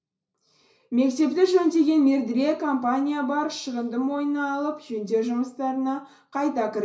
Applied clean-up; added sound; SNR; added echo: none; none; none; reverberation time 0.5 s.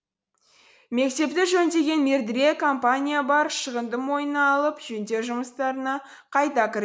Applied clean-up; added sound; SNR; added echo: none; none; none; none.